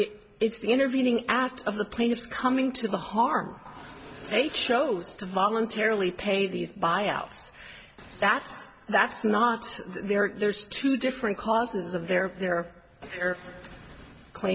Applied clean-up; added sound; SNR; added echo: none; none; none; none.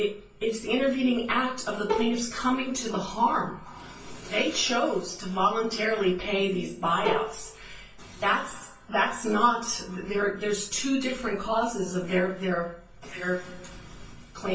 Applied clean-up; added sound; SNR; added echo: none; Bowed string instrument; 5 dB; reverberation time 0.3 s.